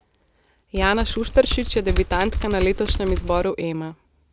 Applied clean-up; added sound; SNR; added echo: none; Typing; 2 dB; none.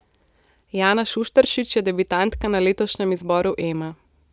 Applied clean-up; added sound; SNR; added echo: none; none; none; none.